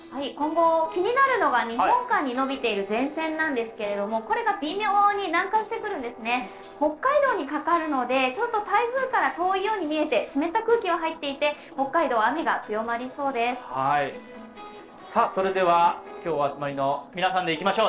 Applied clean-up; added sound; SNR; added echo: neural separator model SepFormer DNS4.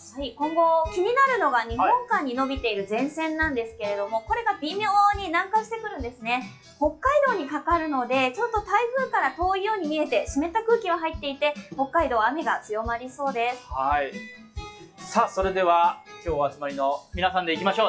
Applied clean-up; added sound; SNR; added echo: classical method WPE with log-MMSE.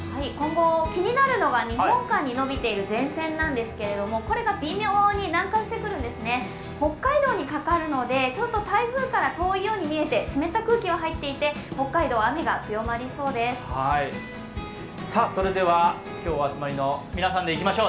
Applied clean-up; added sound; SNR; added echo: none; Bowed string instrument; 19 dB; reverberation time 0.4 s.